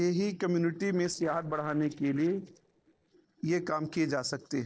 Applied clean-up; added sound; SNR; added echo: neural separator model SepFormer DNS4.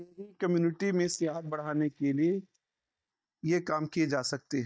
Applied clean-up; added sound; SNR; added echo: neural mask model DeepFilterNet 3.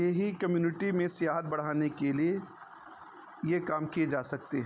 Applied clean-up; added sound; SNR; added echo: none; none; none; none.